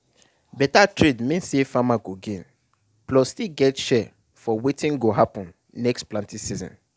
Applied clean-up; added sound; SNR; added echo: none; none; none; none.